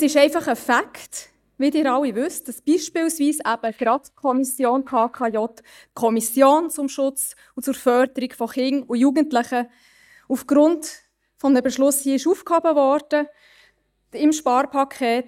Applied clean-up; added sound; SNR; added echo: neural mask model DeepFilterNet 3.